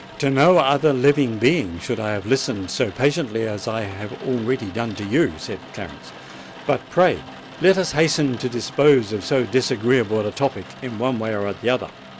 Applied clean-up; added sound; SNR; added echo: none; Rain; 18 dB; none.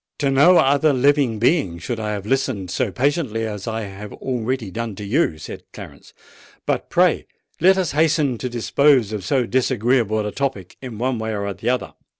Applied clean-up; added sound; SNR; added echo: none; none; none; none.